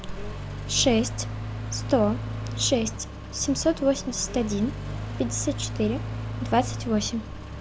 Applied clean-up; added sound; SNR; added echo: none; Accelerating, revving, vroom; 6 dB; none.